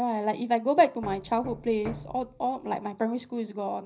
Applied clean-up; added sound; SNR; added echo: none; Knock; 16 dB; reverberation time 0.4 s.